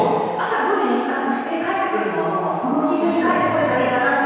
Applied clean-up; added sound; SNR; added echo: none; none; none; reverberation time 1.9 s.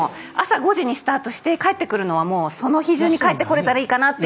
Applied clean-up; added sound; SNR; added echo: none; none; none; none.